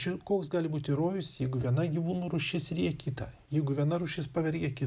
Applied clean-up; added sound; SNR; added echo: none; none; none; none.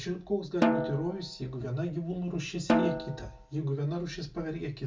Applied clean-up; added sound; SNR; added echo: none; Snare drum; -1 dB; reverberation time 0.2 s.